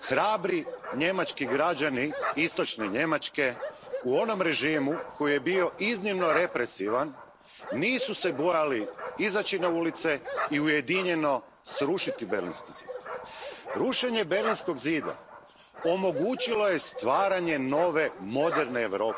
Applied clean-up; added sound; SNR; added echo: none; Bark; 10 dB; none.